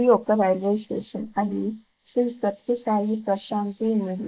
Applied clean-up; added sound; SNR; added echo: neural mask model Resemble Enhance denoiser.